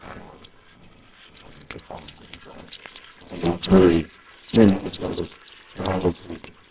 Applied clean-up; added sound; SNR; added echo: neural separator model SepFormer WHAMR!.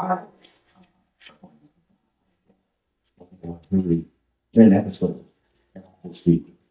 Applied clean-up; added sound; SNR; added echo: neural mask model DeepFilterNet 3.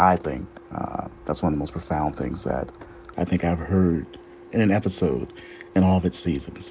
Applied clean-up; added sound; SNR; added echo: none; none; none; none.